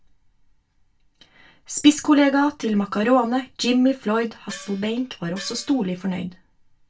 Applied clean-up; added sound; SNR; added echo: none; Gong; 20 dB; reverberation time 0.2 s.